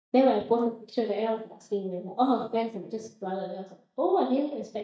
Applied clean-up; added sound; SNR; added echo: neural mask model DeepFilterNet 3.